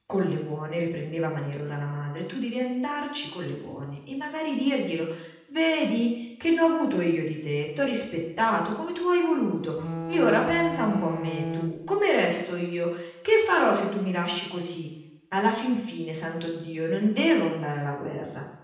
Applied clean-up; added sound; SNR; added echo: none; Bowed string instrument; 6 dB; reverberation time 0.9 s.